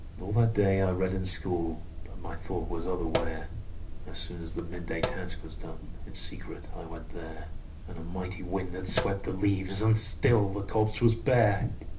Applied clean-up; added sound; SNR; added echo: none; Sink (filling or washing); 5 dB; reverberation time 0.3 s.